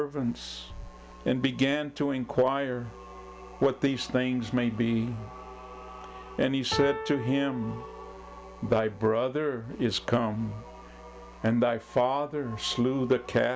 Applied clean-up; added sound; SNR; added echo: none; Piano; 7 dB; none.